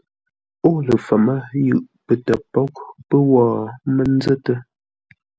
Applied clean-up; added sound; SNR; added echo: none; none; none; none.